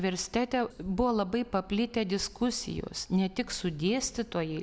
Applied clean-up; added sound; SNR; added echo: none; none; none; none.